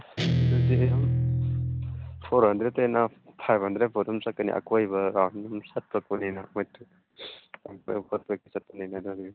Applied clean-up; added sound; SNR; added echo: none; Guitar; -2 dB; none.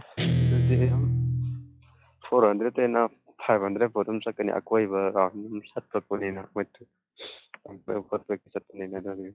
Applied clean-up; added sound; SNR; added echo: classical method log-MMSE.